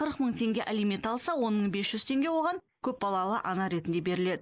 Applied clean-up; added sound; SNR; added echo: neural mask model Resemble Enhance denoiser.